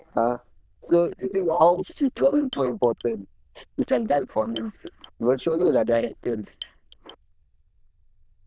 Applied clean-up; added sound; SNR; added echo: neural diffusion model UNIVERSE++.